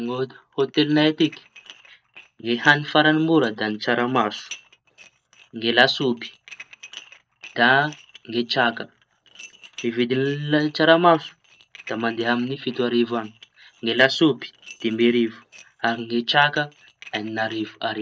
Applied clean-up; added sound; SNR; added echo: neural separator model SepFormer DNS4.